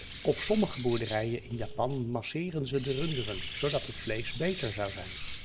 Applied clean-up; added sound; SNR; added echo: none; Bird; 5 dB; none.